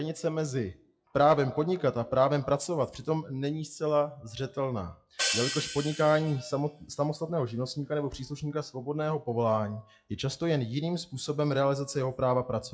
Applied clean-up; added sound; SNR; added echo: classical method WPE with log-MMSE.